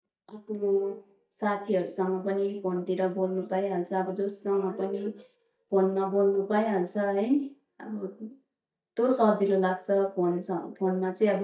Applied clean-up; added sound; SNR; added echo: neural mask model DeepFilterNet 3.